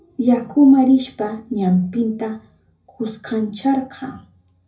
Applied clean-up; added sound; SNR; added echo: none; none; none; reverberation time 0.4 s.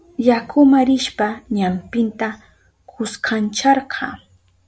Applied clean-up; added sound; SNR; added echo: none; none; none; none.